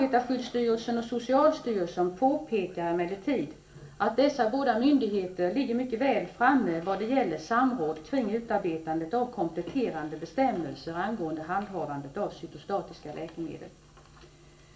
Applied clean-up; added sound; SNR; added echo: none; none; none; reverberation time 0.3 s.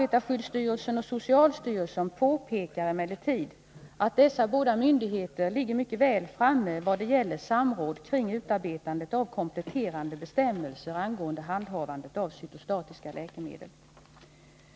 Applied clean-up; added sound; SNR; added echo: none; none; none; none.